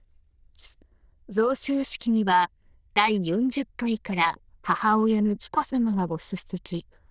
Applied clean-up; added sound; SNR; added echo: neural diffusion model UNIVERSE++.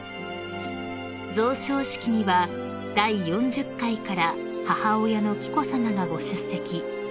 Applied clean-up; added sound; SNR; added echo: none; Keys jangling; 14 dB; none.